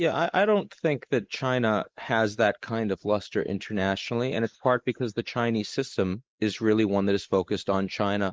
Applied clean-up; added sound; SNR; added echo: neural mask model Resemble Enhance denoiser.